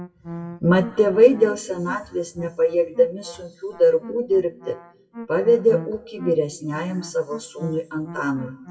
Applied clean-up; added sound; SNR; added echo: classical method WPE with log-MMSE.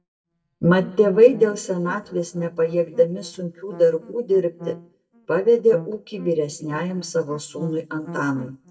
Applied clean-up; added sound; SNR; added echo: neural mask model DeepFilterNet 3.